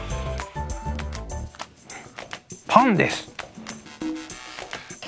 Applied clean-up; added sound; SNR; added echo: none; none; none; none.